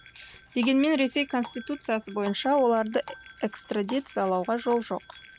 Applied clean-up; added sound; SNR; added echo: none; Bell + Water tap, faucet; 18 dB; none.